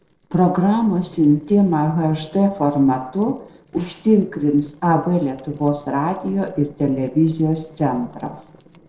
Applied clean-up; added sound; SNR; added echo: neural separator model SepFormer DNS4.